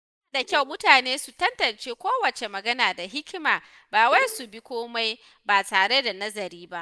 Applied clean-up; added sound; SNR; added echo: neural mask model DeepFilterNet 3.